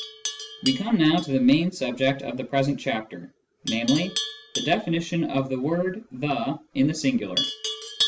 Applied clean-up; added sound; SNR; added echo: none; Livestock, farm animals, working animals; 9 dB; none.